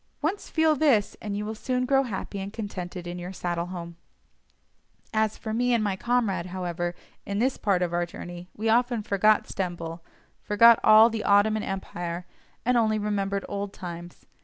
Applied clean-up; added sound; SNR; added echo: none; none; none; none.